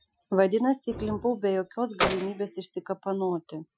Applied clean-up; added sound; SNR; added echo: classical method Wiener filter.